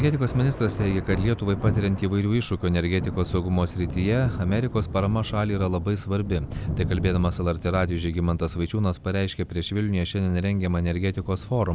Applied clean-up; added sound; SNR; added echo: none; Thunder; 9 dB; none.